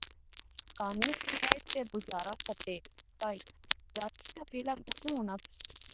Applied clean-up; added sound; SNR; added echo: neural diffusion model UNIVERSE++.